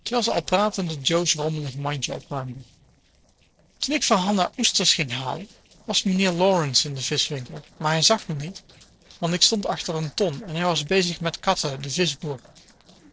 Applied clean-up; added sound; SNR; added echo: neural separator model SepFormer DNS4.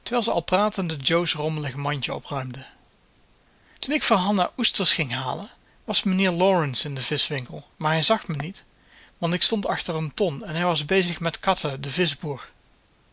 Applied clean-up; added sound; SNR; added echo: none; none; none; none.